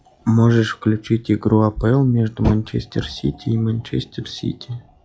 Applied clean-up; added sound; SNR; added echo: classical method log-MMSE.